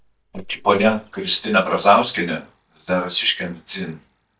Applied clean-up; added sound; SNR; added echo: neural mask model DeepFilterNet 3.